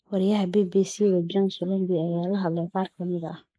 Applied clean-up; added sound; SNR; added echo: neural mask model Resemble Enhance denoiser.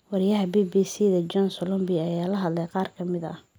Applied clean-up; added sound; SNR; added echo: none; none; none; none.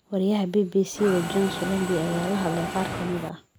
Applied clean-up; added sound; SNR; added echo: none; Mechanisms; 7 dB; none.